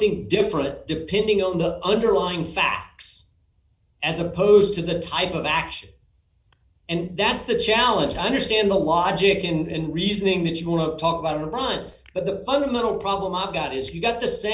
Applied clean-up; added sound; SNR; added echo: none; none; none; none.